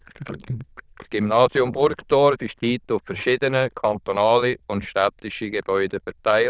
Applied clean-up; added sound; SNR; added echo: neural diffusion model UNIVERSE++.